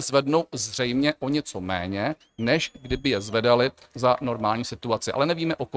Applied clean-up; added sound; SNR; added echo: neural mask model RNNoise.